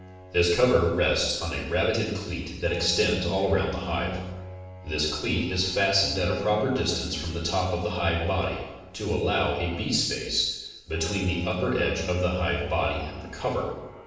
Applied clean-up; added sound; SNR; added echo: none; Bowed string instrument; 13 dB; reverberation time 0.9 s.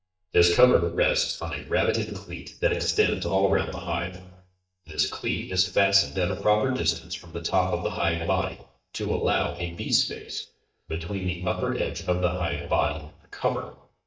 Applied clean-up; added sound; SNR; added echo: neural mask model DeepFilterNet 3.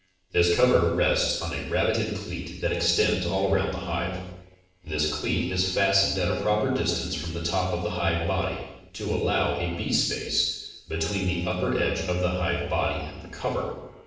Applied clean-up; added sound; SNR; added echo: neural separator model SepFormer DNS4.